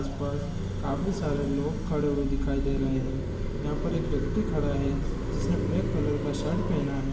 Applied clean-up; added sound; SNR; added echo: none; Car passing by; 5 dB; reverberation time 0.8 s.